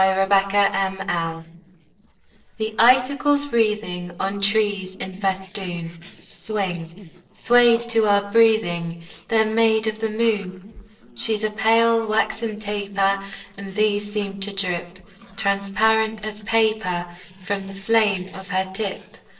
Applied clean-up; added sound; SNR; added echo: neural separator model SepFormer DNS4.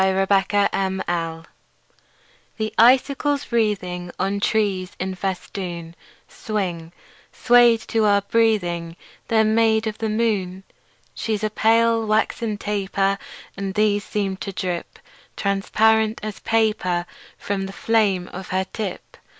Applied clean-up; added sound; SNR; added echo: none; none; none; none.